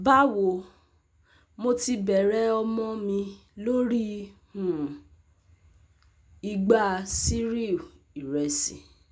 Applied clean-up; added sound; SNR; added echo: none; none; none; none.